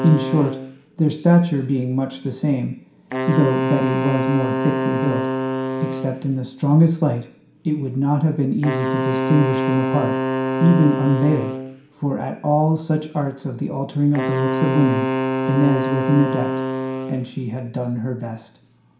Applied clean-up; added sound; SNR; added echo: none; Wind instrument, woodwind instrument; 4 dB; reverberation time 0.5 s.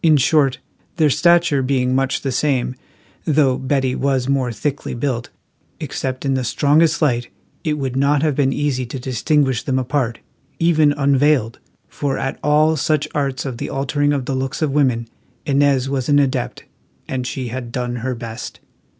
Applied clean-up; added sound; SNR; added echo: none; none; none; none.